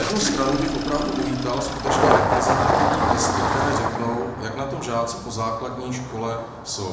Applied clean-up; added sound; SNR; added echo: none; Engine starting; -3 dB; reverberation time 0.9 s.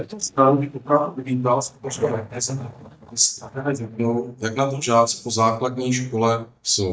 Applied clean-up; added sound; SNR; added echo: neural mask model DeepFilterNet 3.